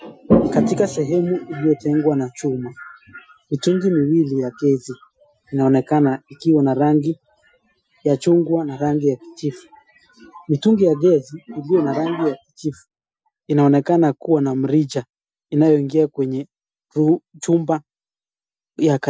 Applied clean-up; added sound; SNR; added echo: classical method Wiener filter.